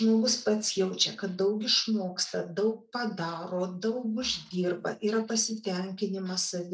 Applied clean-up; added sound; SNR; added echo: neural mask model DeepFilterNet 3.